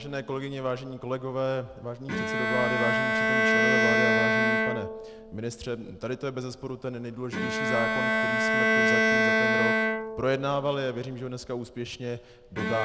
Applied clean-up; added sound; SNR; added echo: none; Bowed string instrument; -5 dB; none.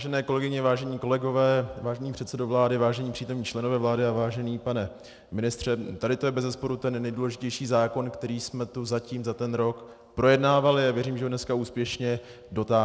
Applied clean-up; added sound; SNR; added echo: none; none; none; none.